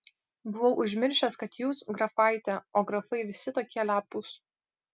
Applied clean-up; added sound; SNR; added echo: none; none; none; none.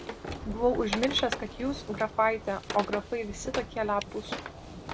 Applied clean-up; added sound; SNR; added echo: none; Wood + Thunder / Rain; 7 dB; none.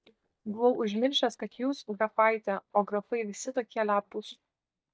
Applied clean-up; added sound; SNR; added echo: neural mask model DeepFilterNet 3.